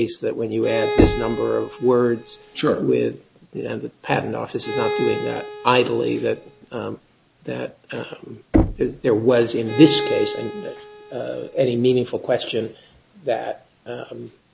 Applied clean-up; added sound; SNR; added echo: none; Knock + Bowed string instrument; 4 dB; none.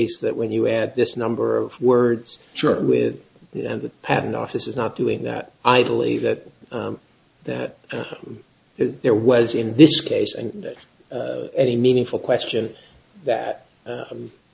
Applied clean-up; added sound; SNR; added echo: none; none; none; none.